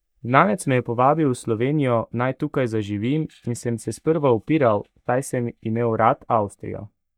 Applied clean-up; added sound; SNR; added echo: neural mask model DeepFilterNet 3.